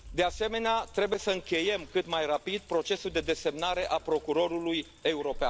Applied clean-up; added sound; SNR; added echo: none; Sink (filling or washing); 17 dB; none.